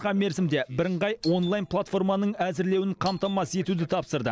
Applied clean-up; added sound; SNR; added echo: none; Doorbell; 19 dB; none.